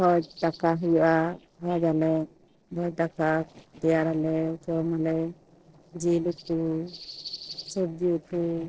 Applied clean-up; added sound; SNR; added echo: neural separator model SepFormer DNS4.